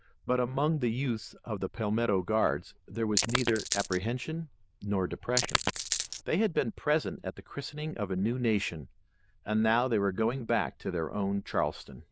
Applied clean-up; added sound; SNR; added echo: neural diffusion model UNIVERSE++.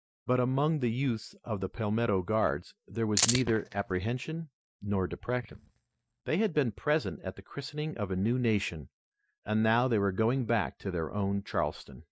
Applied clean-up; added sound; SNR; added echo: neural mask model DeepFilterNet 3.